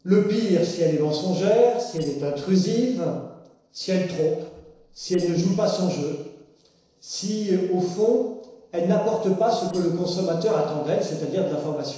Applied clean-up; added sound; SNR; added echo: neural separator model SepFormer DNS4.